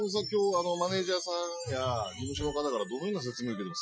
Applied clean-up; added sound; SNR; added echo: classical method Wiener filter.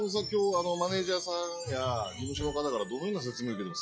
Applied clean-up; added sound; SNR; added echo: classical method log-MMSE.